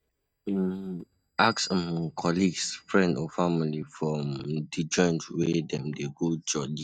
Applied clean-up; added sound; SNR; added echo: neural mask model DeepFilterNet 3.